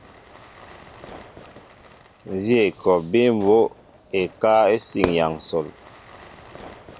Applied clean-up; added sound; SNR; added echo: none; Fire / Fireworks; 15 dB; none.